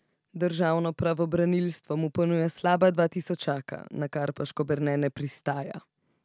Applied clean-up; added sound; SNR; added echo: none; none; none; none.